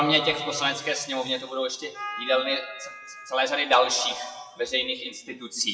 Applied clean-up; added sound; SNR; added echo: classical method WPE with log-MMSE.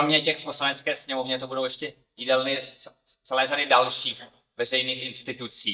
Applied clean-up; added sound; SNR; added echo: neural mask model DeepFilterNet 3.